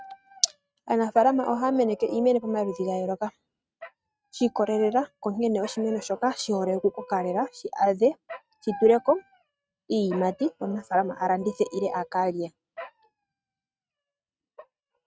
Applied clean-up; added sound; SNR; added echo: neural mask model RNNoise.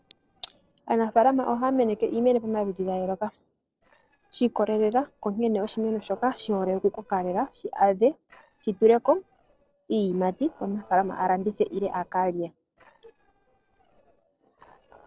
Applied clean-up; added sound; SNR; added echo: neural separator model SepFormer DNS4.